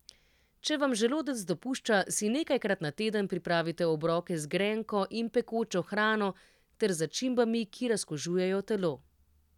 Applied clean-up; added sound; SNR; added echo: none; none; none; none.